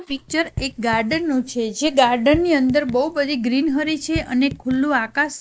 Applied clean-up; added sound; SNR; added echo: none; Raindrop / Drip; 16 dB; none.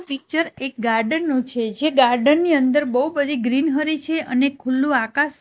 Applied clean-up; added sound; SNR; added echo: none; none; none; none.